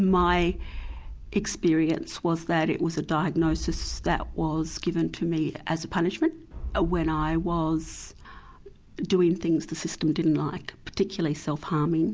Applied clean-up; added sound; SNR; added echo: none; Boom; 11 dB; none.